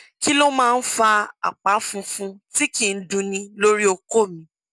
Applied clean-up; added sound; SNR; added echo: none; none; none; none.